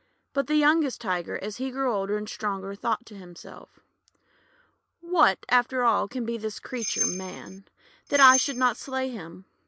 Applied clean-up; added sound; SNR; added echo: none; Bell; 4 dB; none.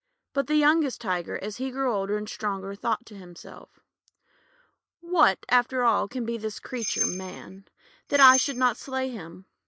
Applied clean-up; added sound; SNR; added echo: neural mask model DeepFilterNet 3.